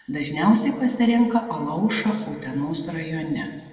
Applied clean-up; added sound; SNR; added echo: none; none; none; reverberation time 1.9 s.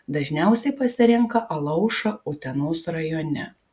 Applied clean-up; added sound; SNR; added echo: none; none; none; none.